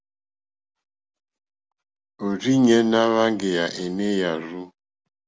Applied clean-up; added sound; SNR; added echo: none; none; none; none.